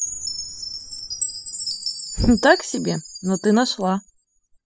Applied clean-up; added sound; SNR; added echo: classical method spectral subtraction.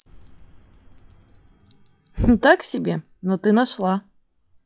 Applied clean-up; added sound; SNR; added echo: classical method log-MMSE.